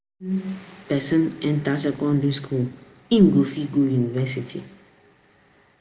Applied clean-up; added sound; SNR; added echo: none; none; none; none.